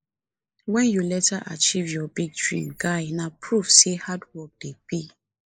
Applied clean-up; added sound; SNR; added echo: neural mask model Resemble Enhance denoiser.